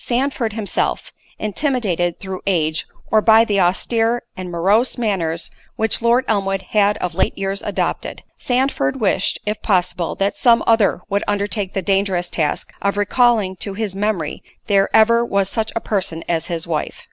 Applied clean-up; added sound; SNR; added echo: none; none; none; none.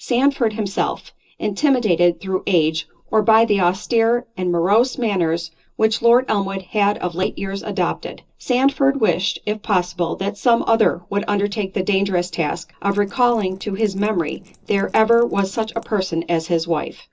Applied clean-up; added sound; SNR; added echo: neural separator model SepFormer DNS4.